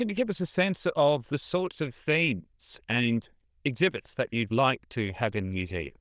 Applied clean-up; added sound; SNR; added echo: neural diffusion model UNIVERSE++.